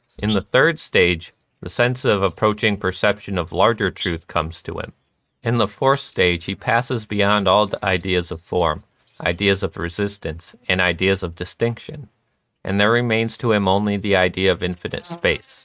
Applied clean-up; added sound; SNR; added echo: neural mask model RNNoise.